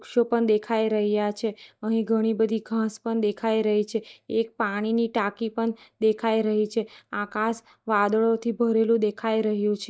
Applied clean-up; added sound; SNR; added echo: neural mask model DeepFilterNet 3.